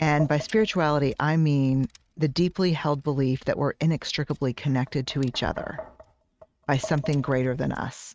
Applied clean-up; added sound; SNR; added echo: neural mask model RNNoise.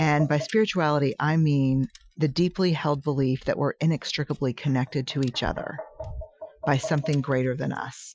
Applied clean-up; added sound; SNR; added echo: classical method Wiener filter.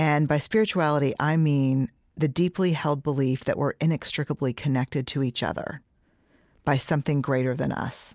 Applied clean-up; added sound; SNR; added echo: none; none; none; none.